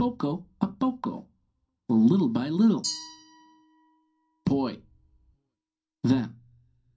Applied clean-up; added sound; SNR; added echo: none; Glass; 18 dB; reverberation time 0.3 s.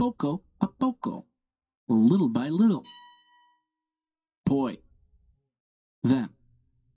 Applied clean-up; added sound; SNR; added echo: classical method WPE with log-MMSE.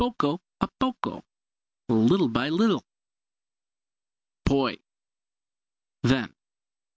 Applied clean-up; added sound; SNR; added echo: none; none; none; none.